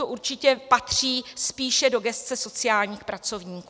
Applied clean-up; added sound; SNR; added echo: none; none; none; none.